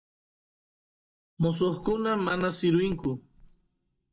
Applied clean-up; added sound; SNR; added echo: neural mask model DeepFilterNet 3.